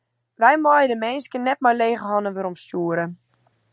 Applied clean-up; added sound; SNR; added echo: none; none; none; none.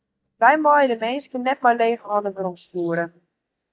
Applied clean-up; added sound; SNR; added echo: neural mask model DeepFilterNet 3.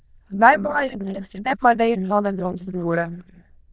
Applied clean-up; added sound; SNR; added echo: neural diffusion model UNIVERSE++.